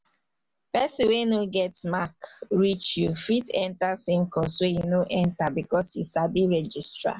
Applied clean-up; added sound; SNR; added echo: none; none; none; none.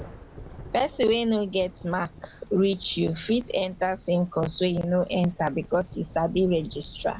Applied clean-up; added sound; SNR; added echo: none; Thunder; 19 dB; none.